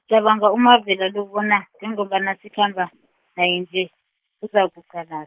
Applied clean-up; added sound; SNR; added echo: neural mask model Resemble Enhance denoiser.